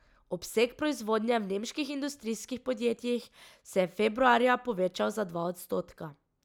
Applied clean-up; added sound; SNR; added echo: none; none; none; none.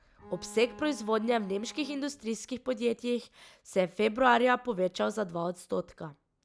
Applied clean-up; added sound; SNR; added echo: none; Bowed string instrument; 20 dB; none.